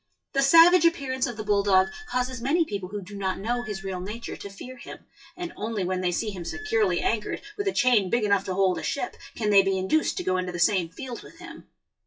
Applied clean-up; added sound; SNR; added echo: classical method WPE with log-MMSE.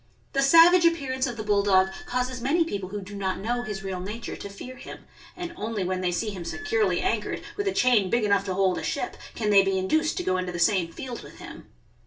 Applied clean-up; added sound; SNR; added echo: none; Squeak / Screech; 11 dB; reverberation time 0.2 s.